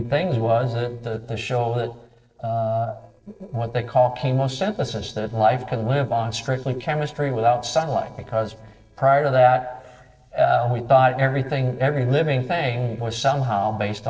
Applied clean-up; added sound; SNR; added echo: neural separator model SepFormer DNS4.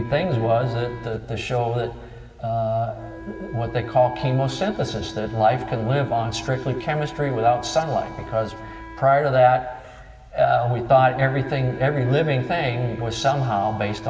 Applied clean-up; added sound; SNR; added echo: none; Wind instrument, woodwind instrument; 17 dB; reverberation time 1.8 s.